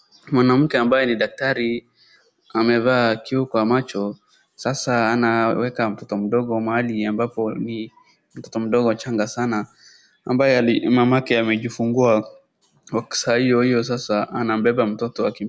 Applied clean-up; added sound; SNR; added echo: none; none; none; none.